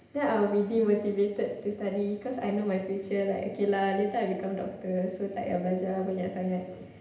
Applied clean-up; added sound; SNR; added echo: none; none; none; reverberation time 0.8 s.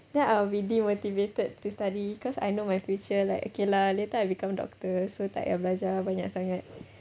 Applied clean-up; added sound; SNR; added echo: none; none; none; none.